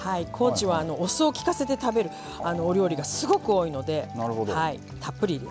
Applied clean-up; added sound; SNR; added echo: none; none; none; none.